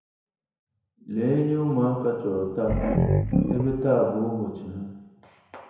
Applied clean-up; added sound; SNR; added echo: none; Growling; 0 dB; reverberation time 1.0 s.